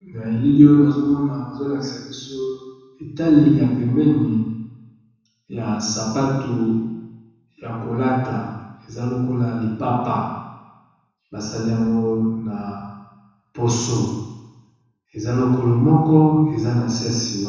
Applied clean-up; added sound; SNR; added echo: none; none; none; reverberation time 1.1 s.